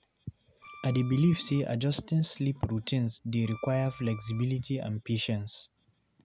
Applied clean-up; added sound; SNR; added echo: none; Bowed string instrument; 19 dB; none.